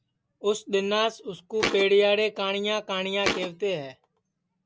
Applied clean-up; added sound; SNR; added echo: none; Thump, thud; 3 dB; none.